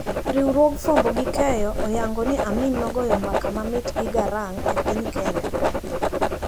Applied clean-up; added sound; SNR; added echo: none; Writing; 0 dB; none.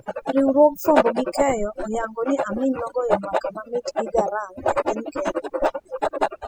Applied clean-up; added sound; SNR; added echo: classical method spectral subtraction.